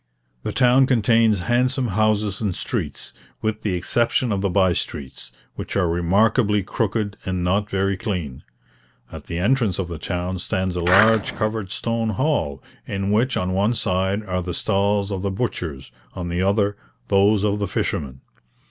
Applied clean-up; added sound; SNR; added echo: none; Skateboard; 1 dB; none.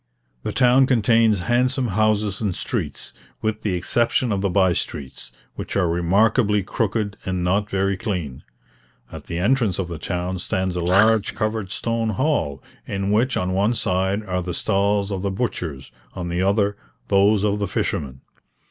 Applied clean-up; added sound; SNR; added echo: neural mask model Resemble Enhance denoiser.